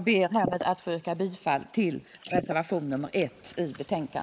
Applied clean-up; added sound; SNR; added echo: neural mask model Resemble Enhance denoiser.